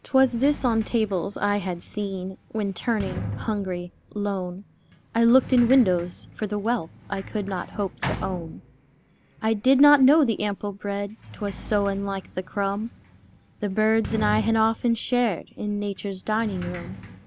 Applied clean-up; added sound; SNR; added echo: none; Sliding door; 14 dB; none.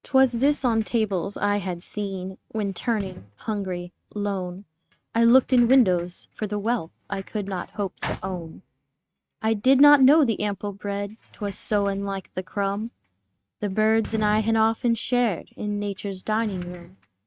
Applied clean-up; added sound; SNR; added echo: neural mask model RNNoise.